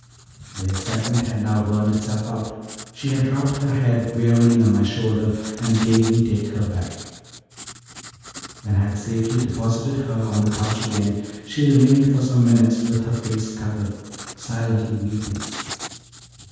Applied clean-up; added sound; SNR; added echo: none; Writing; 16 dB; reverberation time 1.2 s.